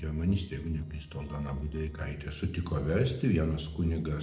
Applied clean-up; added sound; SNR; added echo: neural separator model SepFormer DNS4.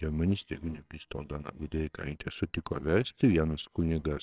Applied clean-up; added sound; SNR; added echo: neural separator model SepFormer WHAMR!.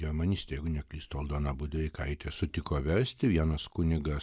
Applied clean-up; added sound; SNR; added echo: none; none; none; none.